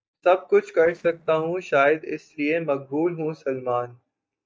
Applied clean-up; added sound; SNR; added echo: neural mask model DeepFilterNet 3.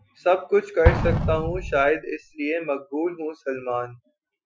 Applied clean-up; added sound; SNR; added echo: classical method Wiener filter.